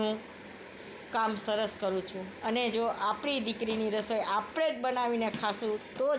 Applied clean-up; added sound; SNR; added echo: none; none; none; none.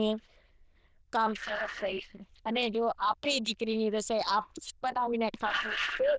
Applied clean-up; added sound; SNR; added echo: neural diffusion model UNIVERSE++.